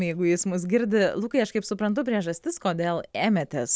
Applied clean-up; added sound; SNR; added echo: none; none; none; none.